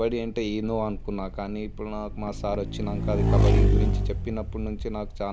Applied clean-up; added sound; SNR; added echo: none; Motorcycle / Engine; -4 dB; none.